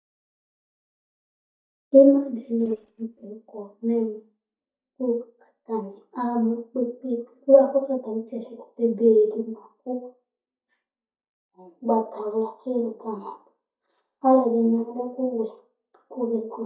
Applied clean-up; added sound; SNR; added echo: neural mask model DeepFilterNet 3.